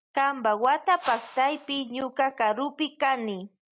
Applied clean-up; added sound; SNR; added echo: none; Whoosh, swoosh, swish; 16 dB; none.